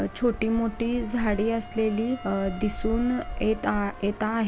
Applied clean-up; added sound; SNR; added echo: none; Wind instrument, woodwind instrument + Trumpet; 19 dB; none.